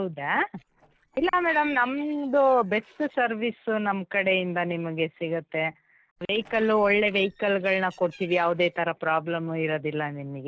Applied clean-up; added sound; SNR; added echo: neural separator model SepFormer DNS4.